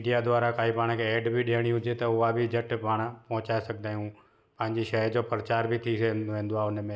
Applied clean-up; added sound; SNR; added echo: none; none; none; none.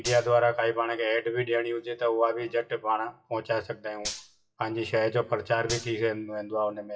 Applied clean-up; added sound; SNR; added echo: classical method WPE with log-MMSE.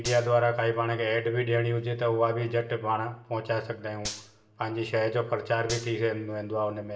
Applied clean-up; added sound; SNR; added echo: none; Gunshot, gunfire; 14 dB; reverberation time 0.7 s.